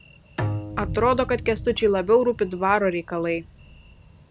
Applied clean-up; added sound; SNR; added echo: none; Bowed string instrument + Thunder; 10 dB; none.